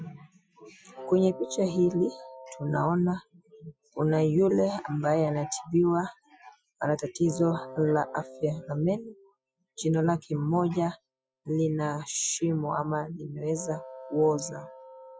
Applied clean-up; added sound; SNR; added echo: classical method Wiener filter.